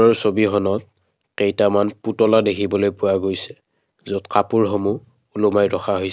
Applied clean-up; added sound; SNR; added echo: none; none; none; none.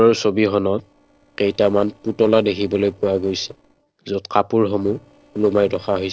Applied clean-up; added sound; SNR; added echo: neural separator model SepFormer DNS4.